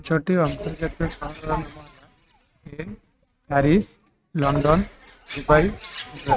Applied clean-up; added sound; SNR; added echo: neural mask model RNNoise.